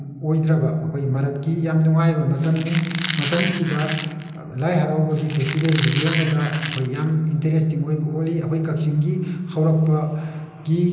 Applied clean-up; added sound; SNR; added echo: none; Squeak; 7 dB; reverberation time 0.9 s.